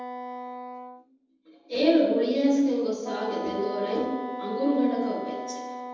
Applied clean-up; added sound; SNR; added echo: none; Wind instrument, woodwind instrument; 10 dB; reverberation time 1.1 s.